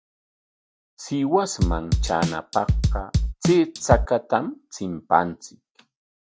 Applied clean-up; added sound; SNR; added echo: none; Drum / Drum kit; -2 dB; none.